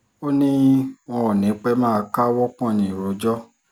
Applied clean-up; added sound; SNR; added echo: none; none; none; none.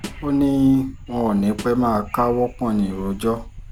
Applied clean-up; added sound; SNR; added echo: none; Subway, metro, underground / Wind + Snare drum; 15 dB; none.